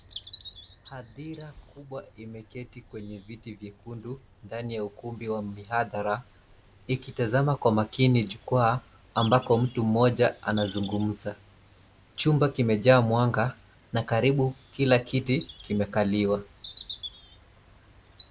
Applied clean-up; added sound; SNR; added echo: none; Bird vocalization, bird call, bird song; 16 dB; none.